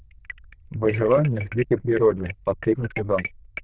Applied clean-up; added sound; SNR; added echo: neural diffusion model UNIVERSE++.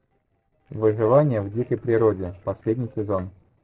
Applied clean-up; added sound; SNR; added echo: neural separator model SepFormer DNS4.